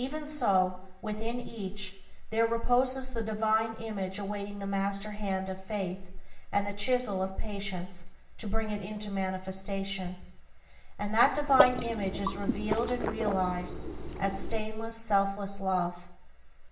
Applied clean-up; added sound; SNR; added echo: none; Water / Liquid; 3 dB; reverberation time 0.7 s.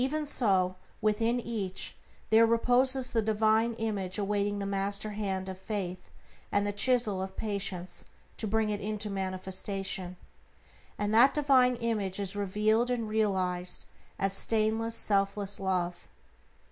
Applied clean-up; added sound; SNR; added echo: none; none; none; none.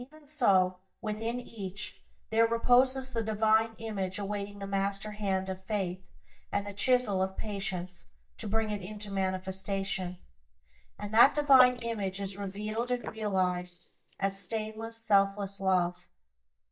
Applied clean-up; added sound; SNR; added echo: neural mask model DeepFilterNet 3.